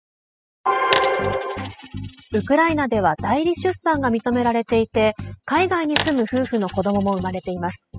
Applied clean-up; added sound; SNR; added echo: classical method spectral subtraction.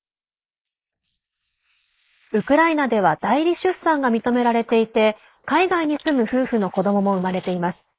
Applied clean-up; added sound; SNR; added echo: neural mask model Resemble Enhance denoiser.